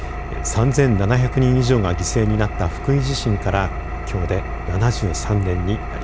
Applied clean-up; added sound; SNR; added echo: none; Engine; 6 dB; none.